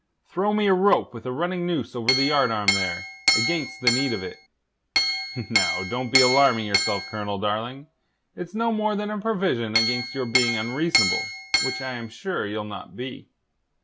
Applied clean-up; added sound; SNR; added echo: none; Chink, clink; -1 dB; none.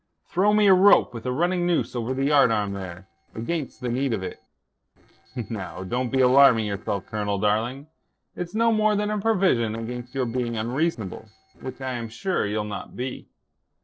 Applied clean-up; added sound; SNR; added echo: neural separator model SepFormer DNS4.